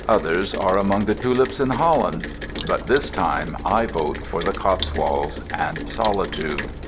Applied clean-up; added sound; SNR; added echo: none; Rain + Motor vehicle (road); 8 dB; none.